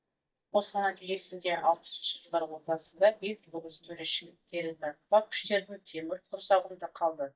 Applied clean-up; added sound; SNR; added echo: neural mask model DeepFilterNet 3.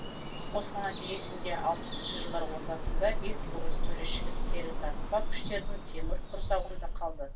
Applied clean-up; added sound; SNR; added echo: none; Bird vocalization, bird call, bird song; -4 dB; reverberation time 0.2 s.